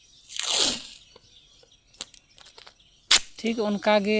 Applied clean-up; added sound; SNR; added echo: none; Packing tape, duct tape; 0 dB; none.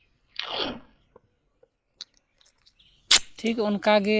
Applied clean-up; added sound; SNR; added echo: neural mask model Resemble Enhance denoiser.